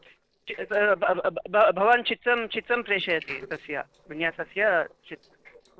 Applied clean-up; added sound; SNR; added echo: neural separator model SepFormer DNS4.